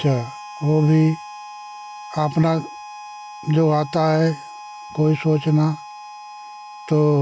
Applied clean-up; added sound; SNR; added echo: none; Harmonica; 16 dB; none.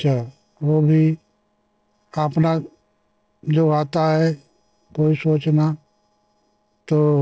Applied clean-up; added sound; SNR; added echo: neural separator model SepFormer DNS4.